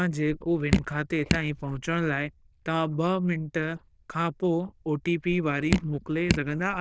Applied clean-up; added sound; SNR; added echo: neural diffusion model UNIVERSE++.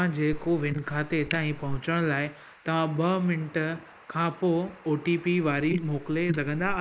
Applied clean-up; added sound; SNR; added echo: neural mask model Resemble Enhance denoiser.